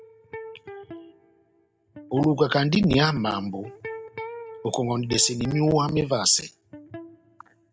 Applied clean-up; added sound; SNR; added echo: none; Electric guitar; 16 dB; none.